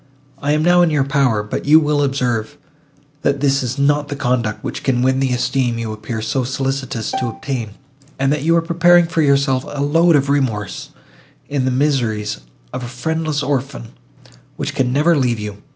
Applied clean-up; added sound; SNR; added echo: none; Bowed string instrument; 11 dB; none.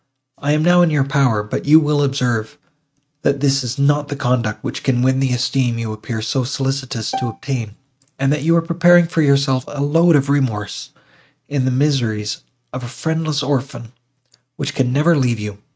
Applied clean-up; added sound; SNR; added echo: neural mask model RNNoise.